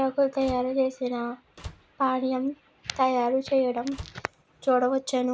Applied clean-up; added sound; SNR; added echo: none; Slam; 19 dB; none.